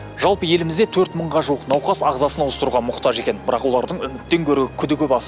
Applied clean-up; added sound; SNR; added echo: none; Crack / Crackle; 16 dB; none.